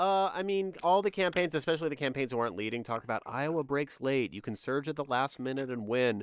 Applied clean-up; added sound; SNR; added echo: neural mask model DeepFilterNet 3.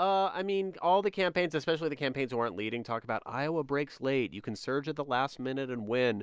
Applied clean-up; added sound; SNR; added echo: none; none; none; none.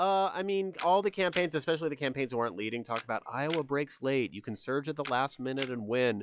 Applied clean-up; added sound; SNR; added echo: classical method log-MMSE.